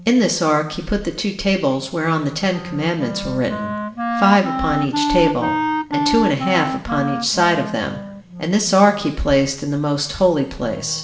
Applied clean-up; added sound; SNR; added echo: none; Wind instrument, woodwind instrument; 7 dB; reverberation time 0.7 s.